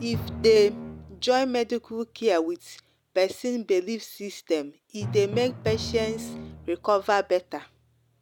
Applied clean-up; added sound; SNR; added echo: none; Drum; 12 dB; none.